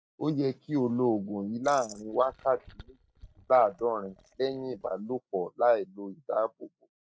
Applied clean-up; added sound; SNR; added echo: neural mask model DeepFilterNet 3.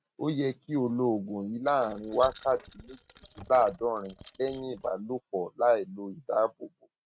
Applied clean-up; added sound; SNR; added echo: neural mask model RNNoise.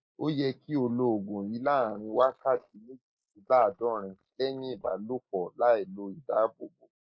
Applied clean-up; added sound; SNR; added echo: neural mask model Resemble Enhance denoiser.